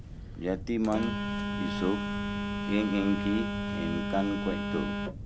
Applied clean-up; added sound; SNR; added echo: none; Telephone; 0 dB; none.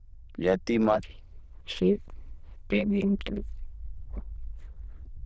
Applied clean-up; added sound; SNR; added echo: neural diffusion model UNIVERSE++.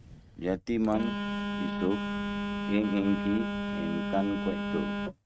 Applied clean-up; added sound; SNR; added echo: neural mask model RNNoise.